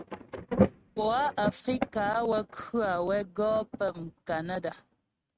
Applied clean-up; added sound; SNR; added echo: neural mask model RNNoise.